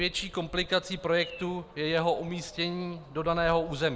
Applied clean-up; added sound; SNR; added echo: none; Bird vocalization, bird call, bird song; 17 dB; none.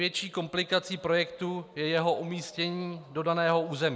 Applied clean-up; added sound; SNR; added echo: none; none; none; none.